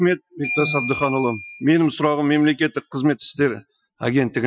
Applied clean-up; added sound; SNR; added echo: classical method Wiener filter.